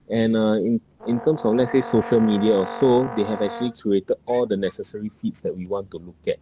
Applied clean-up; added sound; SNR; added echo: none; Brass instrument; 12 dB; none.